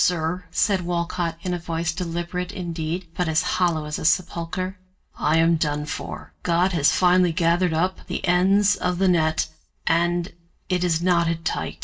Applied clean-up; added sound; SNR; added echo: none; none; none; reverberation time 0.2 s.